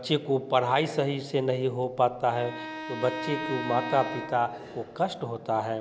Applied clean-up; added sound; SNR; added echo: none; Bowed string instrument; 9 dB; none.